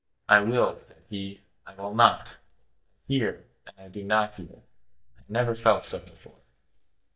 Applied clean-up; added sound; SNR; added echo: neural mask model DeepFilterNet 3.